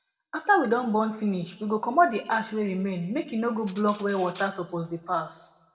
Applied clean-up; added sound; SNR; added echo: none; Cutlery, silverware; 20 dB; reverberation time 0.8 s.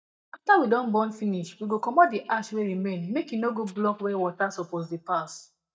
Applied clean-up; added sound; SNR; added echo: neural mask model DeepFilterNet 3.